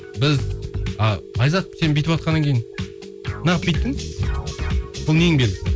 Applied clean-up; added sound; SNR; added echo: none; Telephone; 17 dB; none.